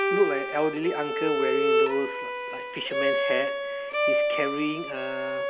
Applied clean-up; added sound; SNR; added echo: none; Bowed string instrument; -3 dB; none.